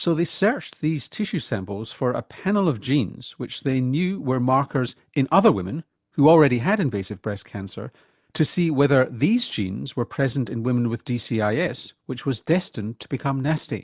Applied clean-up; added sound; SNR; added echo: none; none; none; none.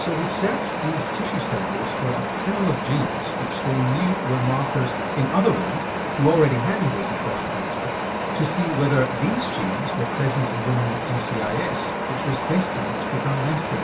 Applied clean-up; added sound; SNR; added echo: none; Wind; 1 dB; reverberation time 0.2 s.